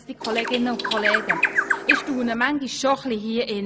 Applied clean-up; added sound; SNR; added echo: none; Bird; -1 dB; none.